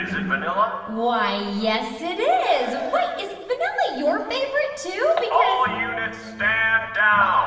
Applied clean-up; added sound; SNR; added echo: none; none; none; reverberation time 1.2 s.